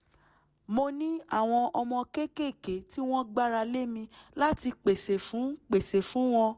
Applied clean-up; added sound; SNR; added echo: none; none; none; none.